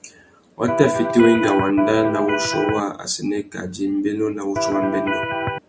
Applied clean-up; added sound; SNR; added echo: none; Electric guitar; 2 dB; none.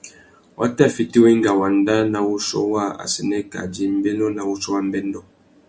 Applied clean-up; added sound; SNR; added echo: none; none; none; none.